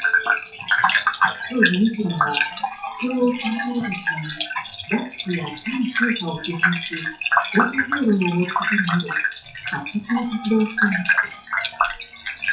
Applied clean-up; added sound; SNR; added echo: classical method WPE with log-MMSE.